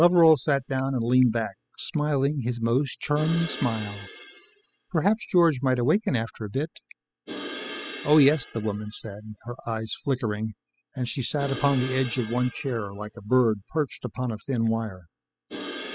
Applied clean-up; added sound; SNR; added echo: classical method spectral subtraction.